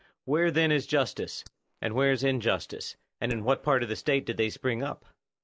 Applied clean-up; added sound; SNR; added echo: neural mask model Resemble Enhance denoiser.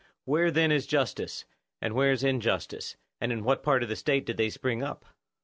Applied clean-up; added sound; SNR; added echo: none; none; none; none.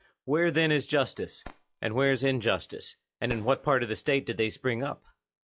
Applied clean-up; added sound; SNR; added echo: classical method log-MMSE.